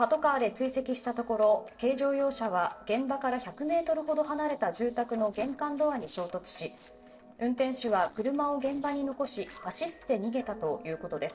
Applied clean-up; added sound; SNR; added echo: neural separator model SepFormer DNS4.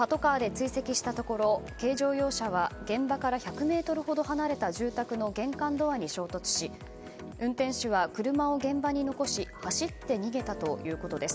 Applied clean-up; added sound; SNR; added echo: none; none; none; none.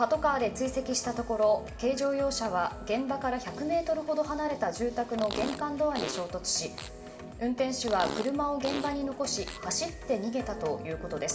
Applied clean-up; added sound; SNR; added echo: none; Fart; 11 dB; reverberation time 1.6 s.